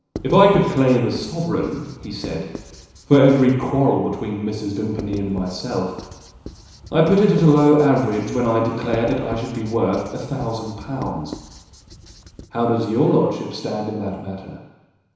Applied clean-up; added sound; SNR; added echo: none; Writing; 17 dB; reverberation time 1.0 s.